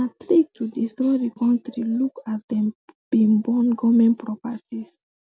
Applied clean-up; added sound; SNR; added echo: none; none; none; none.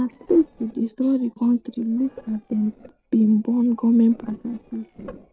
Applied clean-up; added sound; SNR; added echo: neural separator model SepFormer DNS4.